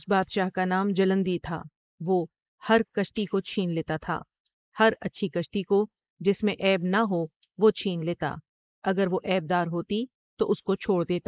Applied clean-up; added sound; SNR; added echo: neural mask model Resemble Enhance denoiser.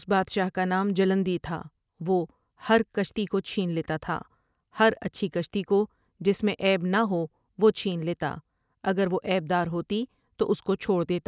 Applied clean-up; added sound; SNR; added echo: none; none; none; none.